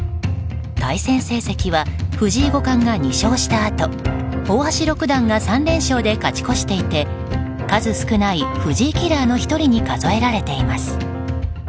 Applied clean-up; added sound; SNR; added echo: none; none; none; none.